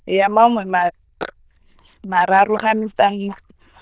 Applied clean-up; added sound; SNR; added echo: neural diffusion model UNIVERSE++.